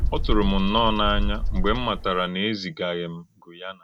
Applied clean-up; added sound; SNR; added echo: none; Bird; 1 dB; none.